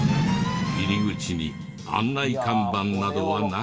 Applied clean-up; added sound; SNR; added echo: none; Boom; 3 dB; reverberation time 2.7 s.